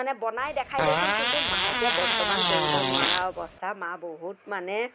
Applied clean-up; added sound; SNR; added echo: none; Fart; -5 dB; none.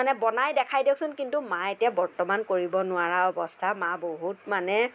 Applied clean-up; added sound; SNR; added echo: none; none; none; none.